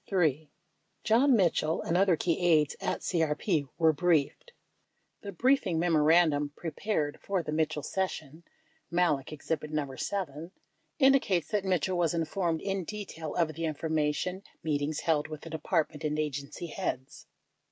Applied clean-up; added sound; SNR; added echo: none; none; none; none.